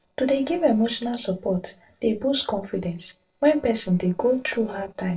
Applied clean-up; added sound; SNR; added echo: neural separator model SepFormer DNS4.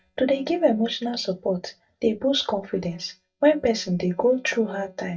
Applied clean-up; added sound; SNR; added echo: neural mask model DeepFilterNet 3.